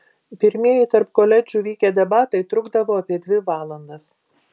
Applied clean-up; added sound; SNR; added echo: none; none; none; none.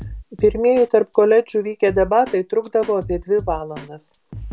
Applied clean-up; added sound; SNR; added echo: none; Drum kit; 17 dB; none.